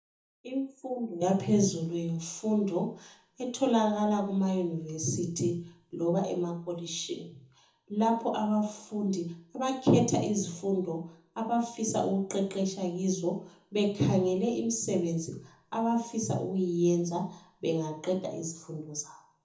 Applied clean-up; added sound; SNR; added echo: none; none; none; reverberation time 0.6 s.